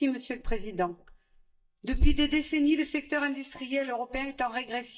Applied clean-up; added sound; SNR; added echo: neural mask model DeepFilterNet 3.